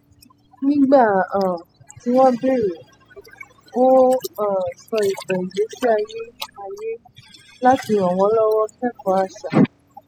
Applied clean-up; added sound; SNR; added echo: classical method spectral subtraction.